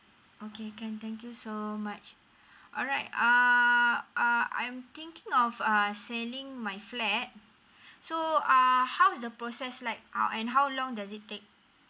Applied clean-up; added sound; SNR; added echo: none; none; none; none.